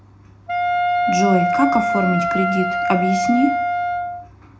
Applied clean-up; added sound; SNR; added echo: none; Wind instrument, woodwind instrument; -1 dB; reverberation time 0.3 s.